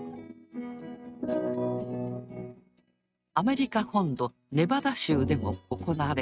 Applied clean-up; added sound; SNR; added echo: neural mask model RNNoise.